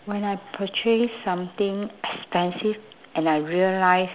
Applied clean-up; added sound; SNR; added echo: none; none; none; none.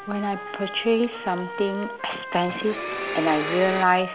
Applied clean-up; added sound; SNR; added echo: none; Trumpet + Domestic sounds, home sounds; 8 dB; none.